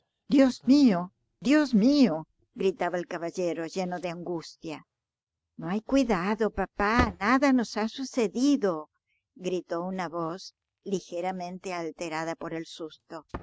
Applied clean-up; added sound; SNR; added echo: neural mask model RNNoise.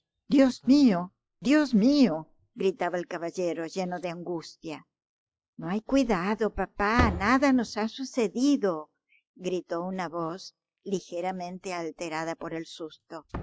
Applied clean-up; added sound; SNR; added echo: classical method log-MMSE.